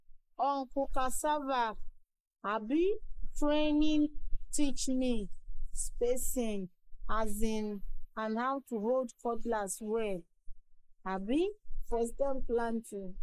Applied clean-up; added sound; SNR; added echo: neural mask model Resemble Enhance denoiser.